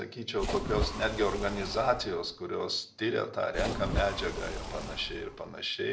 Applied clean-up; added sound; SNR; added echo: none; Splash, splatter; 4 dB; none.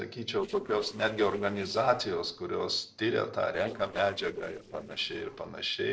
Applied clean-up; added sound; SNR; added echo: neural separator model SepFormer DNS4.